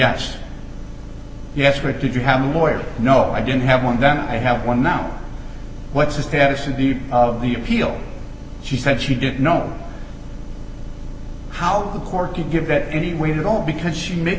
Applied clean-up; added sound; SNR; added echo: none; none; none; none.